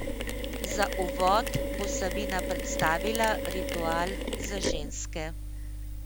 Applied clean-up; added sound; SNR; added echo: none; Mechanisms; 0 dB; none.